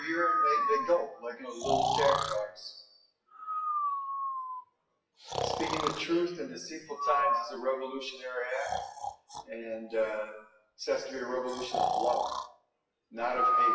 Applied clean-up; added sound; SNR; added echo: classical method WPE with log-MMSE.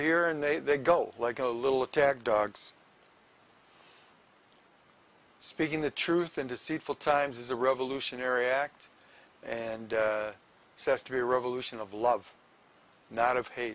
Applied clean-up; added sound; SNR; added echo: none; none; none; none.